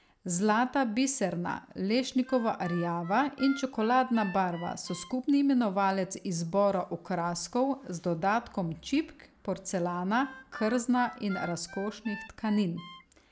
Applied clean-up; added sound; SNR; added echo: none; Harmonica; 16 dB; none.